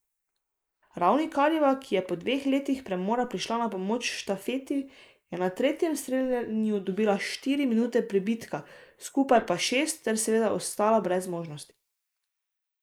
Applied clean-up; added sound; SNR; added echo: neural mask model Resemble Enhance denoiser.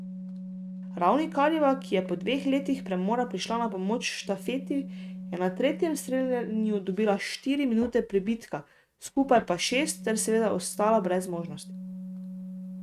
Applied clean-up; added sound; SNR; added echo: neural mask model RNNoise.